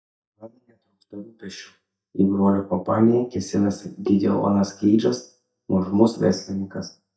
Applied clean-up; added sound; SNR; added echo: neural mask model DeepFilterNet 3.